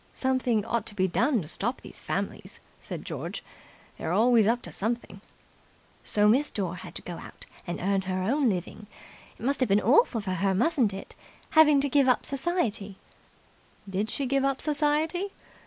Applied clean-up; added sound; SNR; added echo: none; none; none; none.